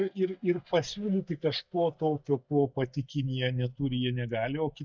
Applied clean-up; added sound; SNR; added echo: neural mask model DeepFilterNet 3.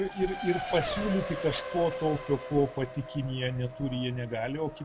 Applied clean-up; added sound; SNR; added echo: none; Race car, auto racing; 8 dB; none.